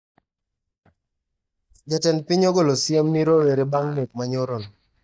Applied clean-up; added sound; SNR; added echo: neural mask model DeepFilterNet 3.